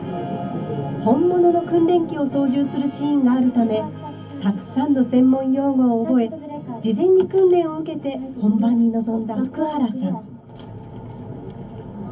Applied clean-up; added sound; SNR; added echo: none; none; none; reverberation time 0.3 s.